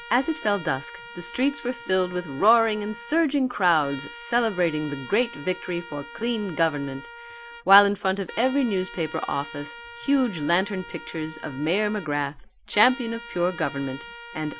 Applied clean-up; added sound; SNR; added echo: none; Trumpet; 16 dB; none.